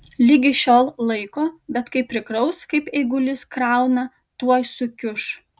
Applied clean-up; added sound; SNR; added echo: none; none; none; none.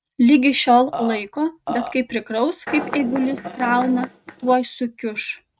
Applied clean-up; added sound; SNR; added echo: neural mask model RNNoise.